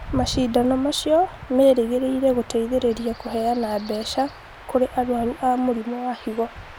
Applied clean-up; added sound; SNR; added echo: none; Stream / Chirp, tweet / Wind; 15 dB; none.